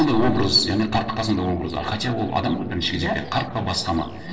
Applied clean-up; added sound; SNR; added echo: neural separator model SepFormer DNS4.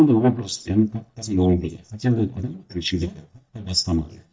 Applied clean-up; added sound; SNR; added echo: neural mask model DeepFilterNet 3.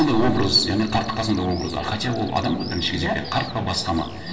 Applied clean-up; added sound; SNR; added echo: none; Bird vocalization, bird call, bird song; 19 dB; reverberation time 2.7 s.